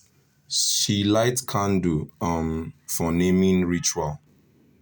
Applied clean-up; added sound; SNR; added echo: none; none; none; none.